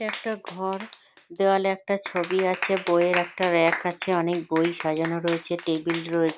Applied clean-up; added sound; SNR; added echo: none; Clapping; 10 dB; none.